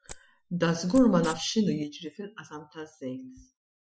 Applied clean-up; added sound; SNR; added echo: classical method Wiener filter.